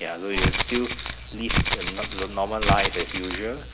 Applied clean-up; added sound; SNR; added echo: none; Rattle (instrument); -2 dB; none.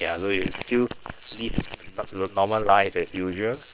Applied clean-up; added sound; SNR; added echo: neural separator model SepFormer WHAM!.